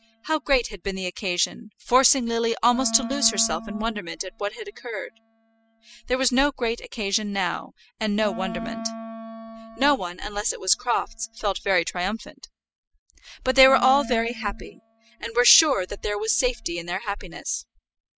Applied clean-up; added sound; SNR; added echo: classical method spectral subtraction.